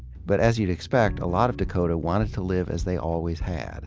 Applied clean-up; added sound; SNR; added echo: none; none; none; none.